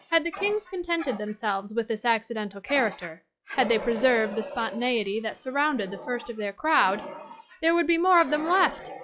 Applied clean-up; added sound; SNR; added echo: classical method log-MMSE.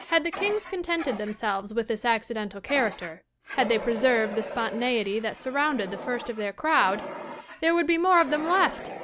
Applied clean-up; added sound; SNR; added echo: none; Fire; 12 dB; none.